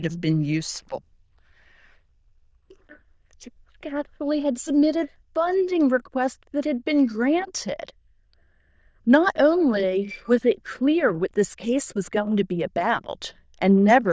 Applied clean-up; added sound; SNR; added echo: neural diffusion model UNIVERSE++.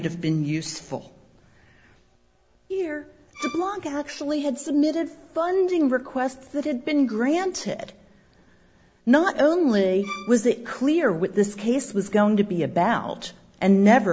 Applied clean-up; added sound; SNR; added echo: none; Bowed string instrument; 15 dB; none.